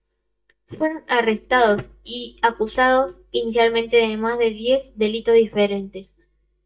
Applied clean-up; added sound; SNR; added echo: neural mask model DeepFilterNet 3.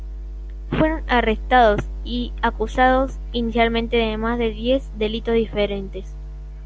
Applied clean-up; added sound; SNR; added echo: none; none; none; none.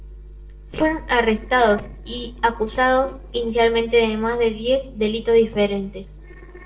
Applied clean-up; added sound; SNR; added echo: neural separator model SepFormer DNS4.